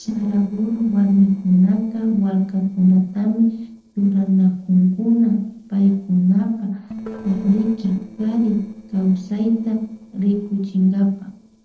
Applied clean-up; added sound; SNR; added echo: neural separator model SepFormer DNS4.